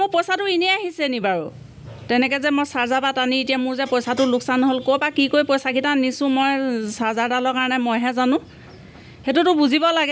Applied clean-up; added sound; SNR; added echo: none; none; none; none.